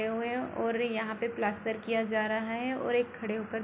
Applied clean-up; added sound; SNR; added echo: none; none; none; none.